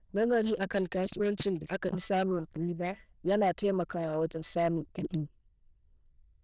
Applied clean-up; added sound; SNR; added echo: neural diffusion model UNIVERSE++.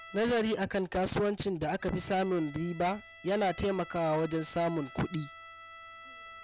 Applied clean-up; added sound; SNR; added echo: none; Bowed string instrument; 19 dB; none.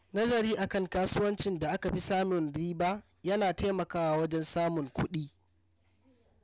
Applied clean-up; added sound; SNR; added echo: none; none; none; none.